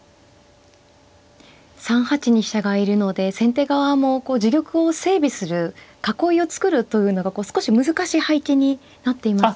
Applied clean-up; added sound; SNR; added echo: none; none; none; none.